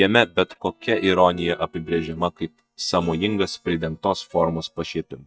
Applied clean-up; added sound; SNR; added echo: neural mask model DeepFilterNet 3.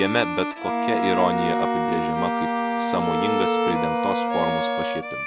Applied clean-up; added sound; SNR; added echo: none; Wind instrument, woodwind instrument + Bowed string instrument; -3 dB; none.